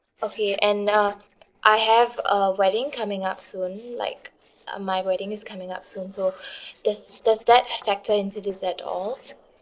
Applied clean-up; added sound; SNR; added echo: neural separator model SepFormer DNS4.